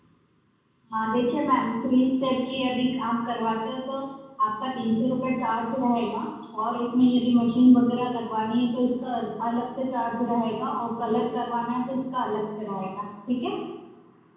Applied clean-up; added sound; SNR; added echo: none; none; none; reverberation time 1.2 s.